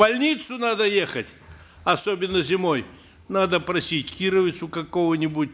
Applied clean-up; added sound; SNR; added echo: none; none; none; none.